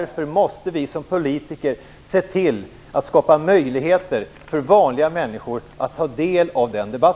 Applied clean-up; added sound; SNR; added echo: none; none; none; none.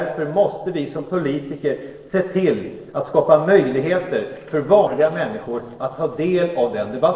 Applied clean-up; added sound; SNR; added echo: neural separator model SepFormer DNS4.